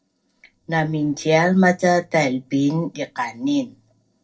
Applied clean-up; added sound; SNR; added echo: neural separator model SepFormer DNS4.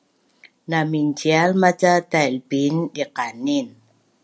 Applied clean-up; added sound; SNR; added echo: none; none; none; none.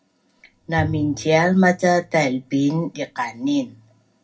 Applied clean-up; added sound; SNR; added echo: none; Bowed string instrument; 15 dB; reverberation time 0.4 s.